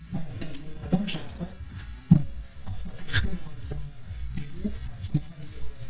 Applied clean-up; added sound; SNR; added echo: neural mask model DeepFilterNet 3.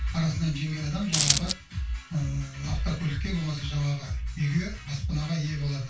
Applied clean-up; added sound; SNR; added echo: none; Coin (dropping); -4 dB; reverberation time 0.2 s.